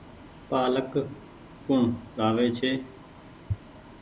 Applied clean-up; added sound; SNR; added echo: none; Bus; 19 dB; none.